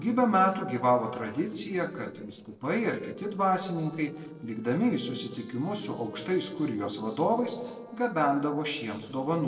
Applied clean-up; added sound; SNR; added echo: neural separator model SepFormer DNS4.